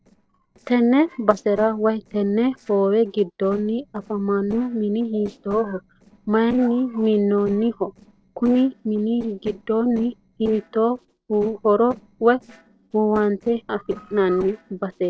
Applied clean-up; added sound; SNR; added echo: neural separator model SepFormer DNS4.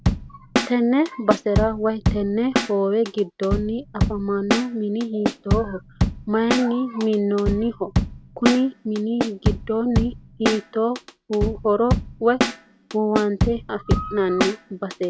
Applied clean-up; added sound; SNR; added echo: none; Drum / Drum kit; 2 dB; none.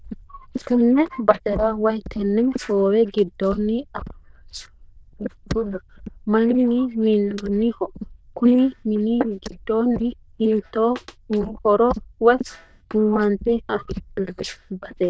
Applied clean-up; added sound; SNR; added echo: neural diffusion model UNIVERSE++.